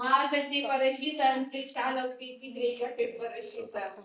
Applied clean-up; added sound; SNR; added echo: neural mask model Resemble Enhance denoiser.